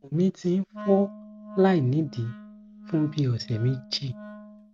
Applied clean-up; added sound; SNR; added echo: none; Wind instrument, woodwind instrument; 17 dB; none.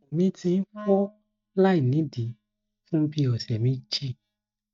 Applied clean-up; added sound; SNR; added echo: neural mask model DeepFilterNet 3.